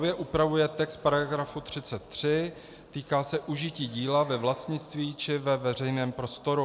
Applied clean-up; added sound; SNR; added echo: none; none; none; none.